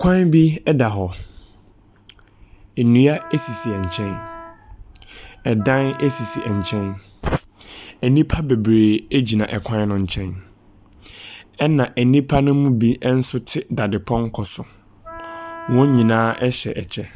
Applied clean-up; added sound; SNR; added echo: none; Wind instrument, woodwind instrument; 16 dB; none.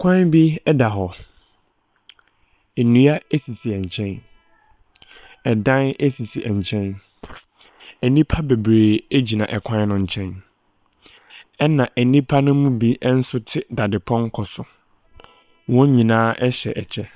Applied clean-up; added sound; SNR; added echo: neural separator model SepFormer WHAM!.